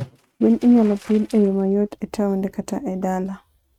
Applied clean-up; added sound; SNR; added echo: neural mask model RNNoise.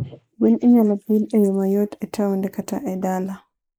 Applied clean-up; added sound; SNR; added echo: neural mask model Resemble Enhance denoiser.